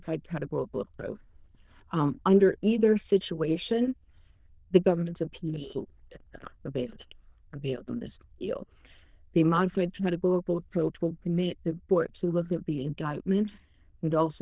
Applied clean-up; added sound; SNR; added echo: neural diffusion model UNIVERSE++.